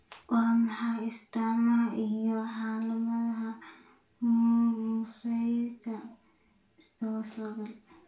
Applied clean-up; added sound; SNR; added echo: none; none; none; reverberation time 0.3 s.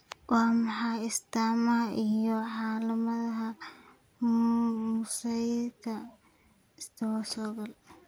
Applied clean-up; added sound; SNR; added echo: none; none; none; none.